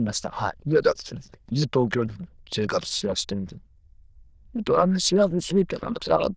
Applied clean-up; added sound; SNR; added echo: neural diffusion model UNIVERSE++.